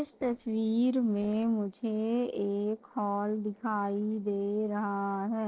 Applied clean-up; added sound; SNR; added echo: neural separator model SepFormer DNS4.